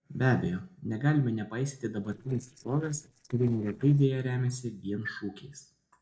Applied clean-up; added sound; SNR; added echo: neural separator model SepFormer DNS4.